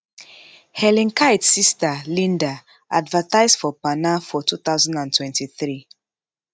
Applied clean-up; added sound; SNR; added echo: none; none; none; none.